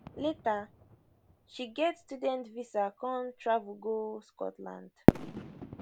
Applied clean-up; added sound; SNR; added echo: none; Fireworks; -1 dB; none.